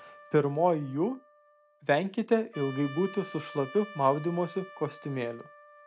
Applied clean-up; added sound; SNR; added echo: none; Trumpet; 18 dB; none.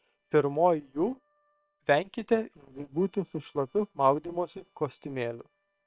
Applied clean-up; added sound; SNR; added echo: neural separator model SepFormer WHAM!.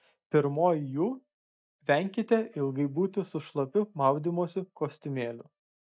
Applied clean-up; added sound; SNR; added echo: neural mask model DeepFilterNet 3.